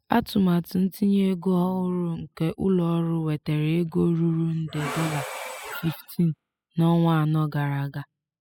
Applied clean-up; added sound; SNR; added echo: classical method spectral subtraction.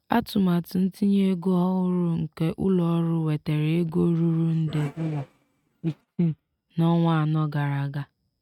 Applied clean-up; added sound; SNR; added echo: neural mask model RNNoise.